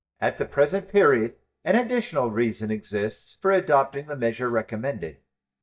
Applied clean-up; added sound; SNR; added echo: neural mask model DeepFilterNet 3.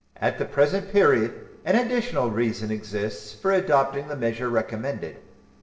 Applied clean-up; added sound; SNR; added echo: neural separator model SepFormer DNS4.